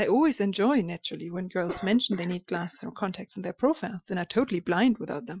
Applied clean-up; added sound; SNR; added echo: classical method Wiener filter.